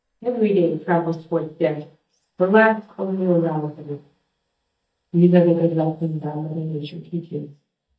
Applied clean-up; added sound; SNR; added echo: neural mask model DeepFilterNet 3.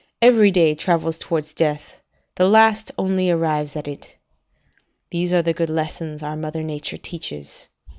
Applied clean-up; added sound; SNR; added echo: none; none; none; none.